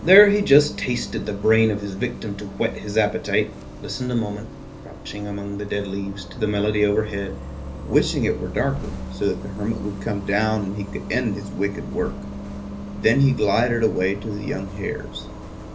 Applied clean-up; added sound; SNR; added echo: none; Bus; 11 dB; reverberation time 0.3 s.